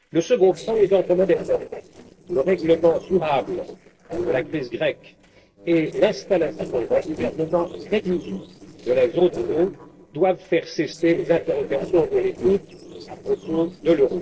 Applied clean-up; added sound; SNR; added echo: neural separator model SepFormer DNS4.